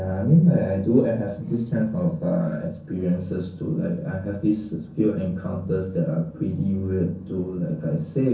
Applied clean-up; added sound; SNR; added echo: neural separator model SepFormer DNS4.